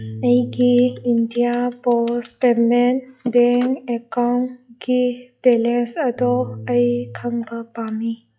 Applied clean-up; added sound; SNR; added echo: classical method log-MMSE.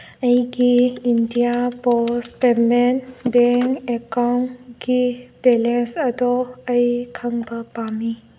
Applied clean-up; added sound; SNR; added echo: none; none; none; none.